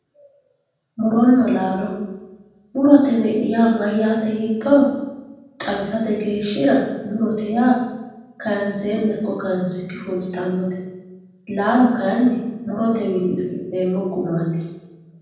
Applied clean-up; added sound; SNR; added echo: none; none; none; reverberation time 1.1 s.